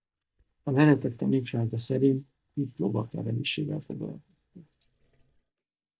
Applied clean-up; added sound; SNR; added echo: neural mask model DeepFilterNet 3.